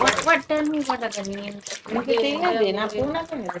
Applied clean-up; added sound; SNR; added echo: neural mask model RNNoise.